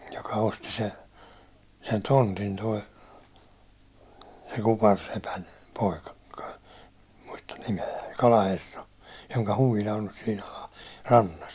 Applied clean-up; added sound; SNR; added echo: none; none; none; none.